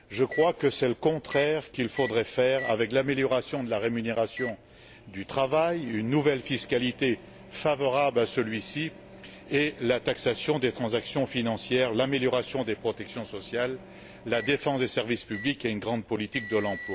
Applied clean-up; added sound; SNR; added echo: none; Microwave oven; 18 dB; none.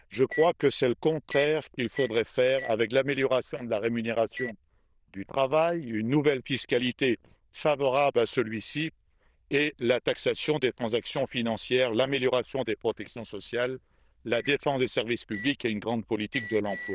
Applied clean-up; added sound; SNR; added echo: neural diffusion model UNIVERSE++.